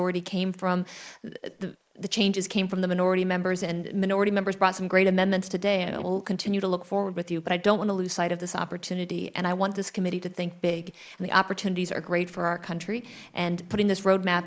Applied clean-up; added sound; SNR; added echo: neural mask model Resemble Enhance denoiser.